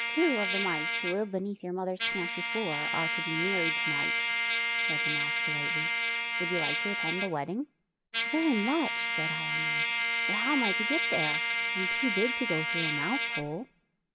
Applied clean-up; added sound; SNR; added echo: none; Trumpet; -3 dB; none.